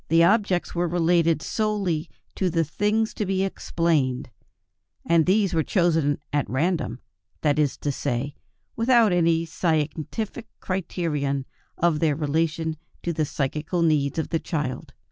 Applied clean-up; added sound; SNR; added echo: none; none; none; none.